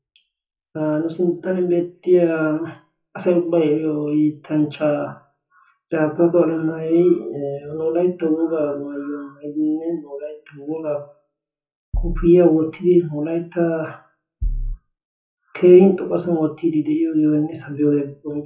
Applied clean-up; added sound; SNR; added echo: classical method WPE with log-MMSE.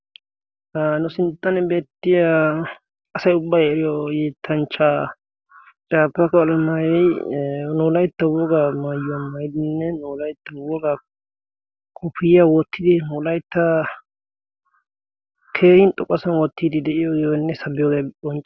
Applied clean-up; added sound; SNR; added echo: none; none; none; none.